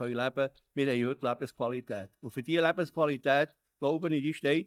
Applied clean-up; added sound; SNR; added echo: neural mask model DeepFilterNet 3.